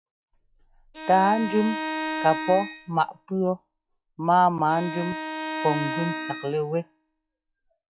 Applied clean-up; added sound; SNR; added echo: classical method log-MMSE.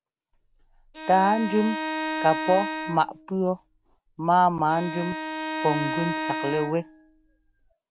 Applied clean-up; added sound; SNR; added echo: none; Bowed string instrument; 6 dB; none.